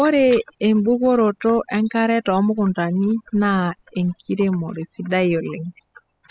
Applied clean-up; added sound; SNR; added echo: classical method spectral subtraction.